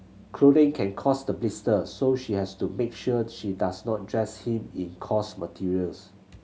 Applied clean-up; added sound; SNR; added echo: none; none; none; none.